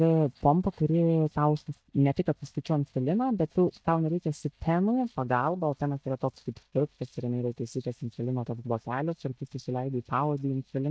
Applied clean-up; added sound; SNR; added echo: neural mask model DeepFilterNet 3.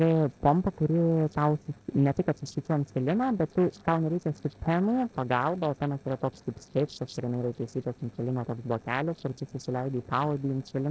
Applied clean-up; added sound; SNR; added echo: neural separator model SepFormer DNS4.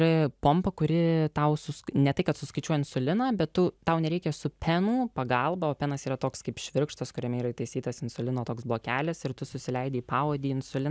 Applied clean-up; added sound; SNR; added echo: none; none; none; none.